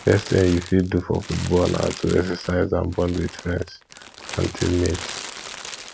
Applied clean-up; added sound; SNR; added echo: none; Crumpling, crinkling; 12 dB; none.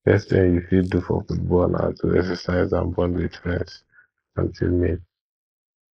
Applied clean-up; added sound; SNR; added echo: neural mask model Resemble Enhance denoiser.